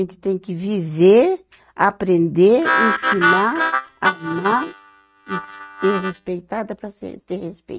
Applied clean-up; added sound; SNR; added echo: neural mask model RNNoise.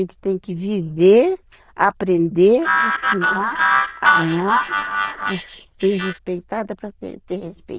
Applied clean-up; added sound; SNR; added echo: neural diffusion model UNIVERSE++.